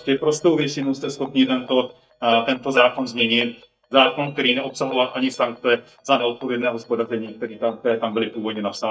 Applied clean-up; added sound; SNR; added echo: neural mask model DeepFilterNet 3.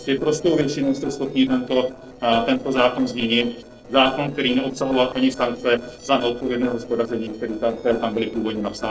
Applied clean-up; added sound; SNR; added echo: neural separator model SepFormer DNS4.